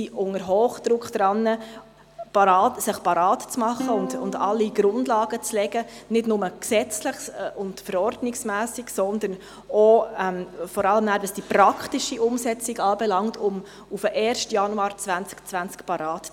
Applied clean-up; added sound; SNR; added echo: none; Plucked string instrument; 13 dB; none.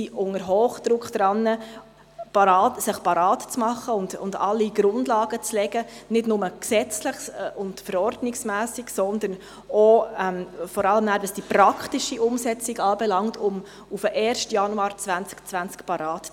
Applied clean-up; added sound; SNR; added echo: none; none; none; none.